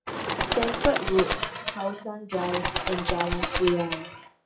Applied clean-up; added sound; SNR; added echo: classical method WPE with log-MMSE.